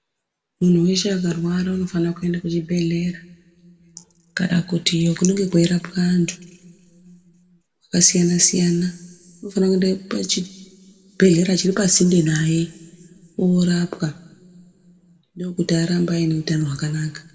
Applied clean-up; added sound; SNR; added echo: none; none; none; reverberation time 1.3 s.